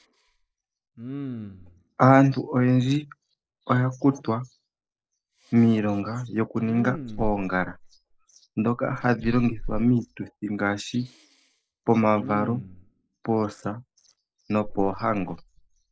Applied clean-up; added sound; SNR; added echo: neural separator model SepFormer DNS4.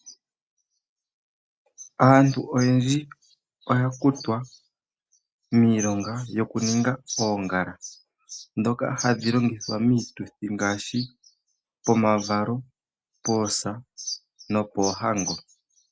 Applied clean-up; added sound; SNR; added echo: none; none; none; none.